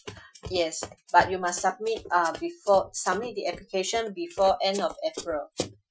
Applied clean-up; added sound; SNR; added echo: classical method Wiener filter.